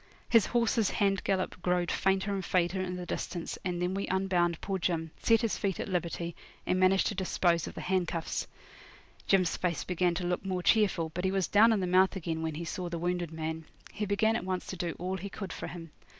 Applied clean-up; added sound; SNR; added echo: none; none; none; none.